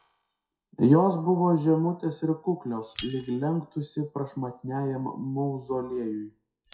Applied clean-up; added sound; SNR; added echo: classical method WPE with log-MMSE.